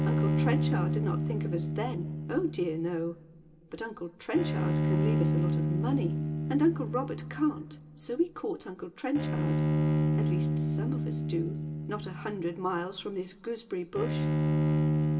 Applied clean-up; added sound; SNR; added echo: none; Bowed string instrument; -4 dB; reverberation time 2.2 s.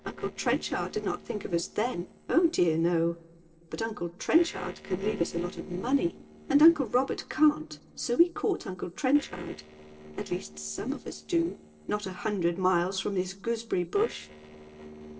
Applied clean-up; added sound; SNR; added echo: neural separator model SepFormer DNS4.